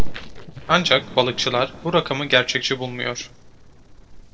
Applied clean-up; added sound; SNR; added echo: neural separator model SepFormer DNS4.